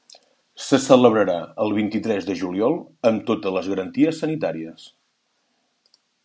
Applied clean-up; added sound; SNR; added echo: none; none; none; none.